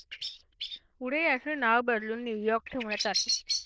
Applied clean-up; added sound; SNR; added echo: neural diffusion model UNIVERSE++.